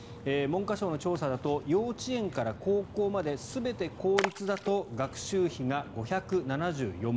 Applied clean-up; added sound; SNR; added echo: none; Splash, splatter; 12 dB; none.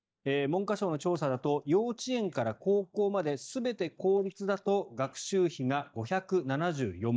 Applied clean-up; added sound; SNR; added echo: neural mask model DeepFilterNet 3.